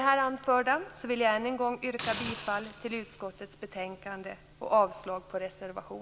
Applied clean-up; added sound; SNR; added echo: none; Hiss; 9 dB; none.